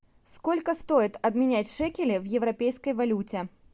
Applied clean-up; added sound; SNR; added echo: none; none; none; none.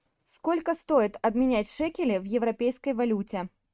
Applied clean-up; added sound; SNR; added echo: neural mask model RNNoise.